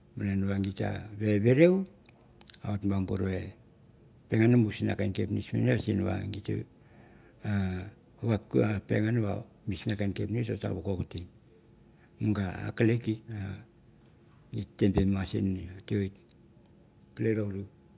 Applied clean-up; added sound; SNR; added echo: none; none; none; none.